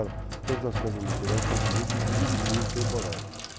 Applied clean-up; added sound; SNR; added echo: none; Sink (filling or washing); -5 dB; none.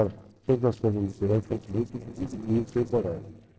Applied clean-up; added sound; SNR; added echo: neural separator model SepFormer DNS4.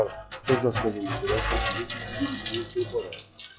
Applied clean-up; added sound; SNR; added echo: classical method log-MMSE.